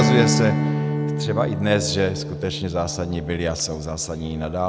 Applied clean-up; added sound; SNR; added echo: none; Strum; 1 dB; none.